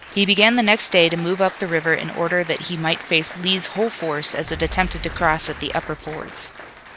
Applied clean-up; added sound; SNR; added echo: none; Fire + Applause; 15 dB; none.